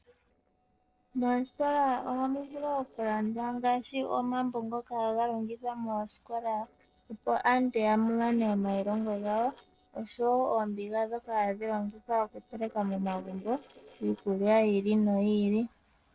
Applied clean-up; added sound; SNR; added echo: neural separator model SepFormer DNS4.